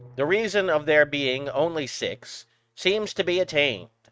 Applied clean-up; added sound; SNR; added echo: neural mask model RNNoise.